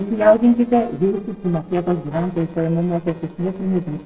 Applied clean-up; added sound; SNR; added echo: neural separator model SepFormer DNS4.